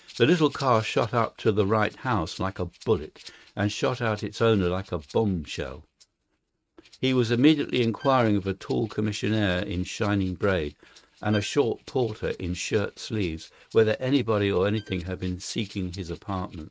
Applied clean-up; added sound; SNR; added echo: neural mask model RNNoise.